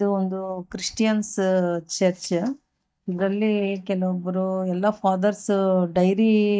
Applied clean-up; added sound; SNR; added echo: neural mask model DeepFilterNet 3.